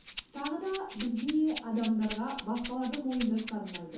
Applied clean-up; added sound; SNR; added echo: none; Rattle (instrument); 2 dB; reverberation time 0.5 s.